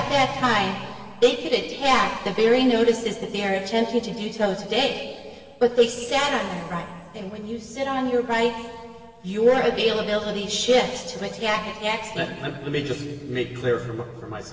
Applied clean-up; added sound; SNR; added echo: none; none; none; reverberation time 1.9 s.